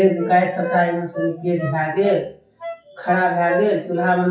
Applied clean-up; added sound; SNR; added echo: classical method WPE with log-MMSE.